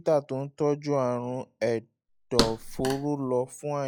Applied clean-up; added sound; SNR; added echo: classical method log-MMSE.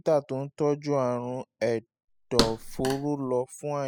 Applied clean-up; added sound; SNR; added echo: classical method spectral subtraction.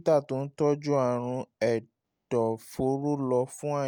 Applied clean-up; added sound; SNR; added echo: none; none; none; none.